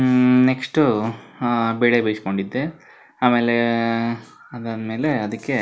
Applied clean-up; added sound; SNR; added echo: none; none; none; none.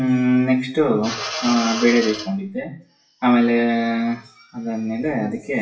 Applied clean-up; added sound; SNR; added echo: classical method WPE with log-MMSE.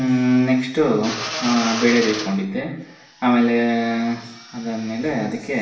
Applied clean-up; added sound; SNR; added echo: none; Drill; 13 dB; reverberation time 0.8 s.